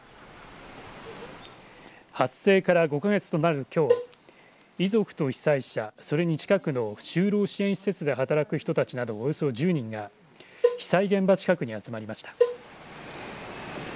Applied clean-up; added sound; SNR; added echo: none; Cowbell; 3 dB; none.